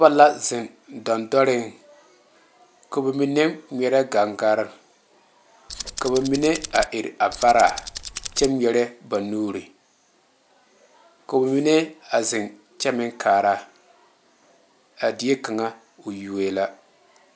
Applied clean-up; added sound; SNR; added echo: none; Tools; 10 dB; none.